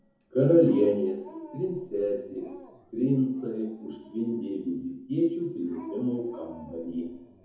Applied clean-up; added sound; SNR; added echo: none; Dog; 20 dB; reverberation time 0.7 s.